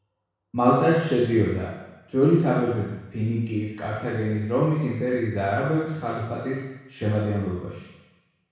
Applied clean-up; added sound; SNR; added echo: none; none; none; reverberation time 1.1 s.